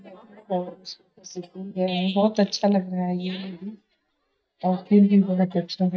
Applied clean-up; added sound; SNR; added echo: neural mask model DeepFilterNet 3.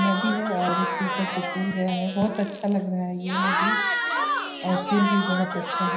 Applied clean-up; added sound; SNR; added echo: none; Crowd / Cheering; 1 dB; reverberation time 0.9 s.